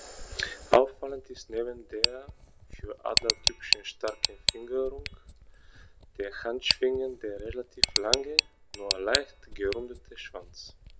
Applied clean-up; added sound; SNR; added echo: none; Tick; 0 dB; none.